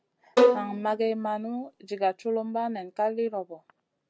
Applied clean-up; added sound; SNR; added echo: none; Bowed string instrument; -4 dB; none.